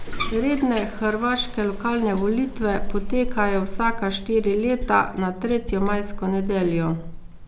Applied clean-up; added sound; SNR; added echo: none; Bathtub (filling or washing); 5 dB; none.